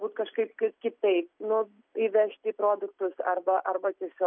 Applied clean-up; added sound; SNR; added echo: none; none; none; none.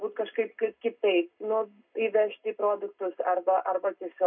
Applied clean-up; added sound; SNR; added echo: none; none; none; reverberation time 0.2 s.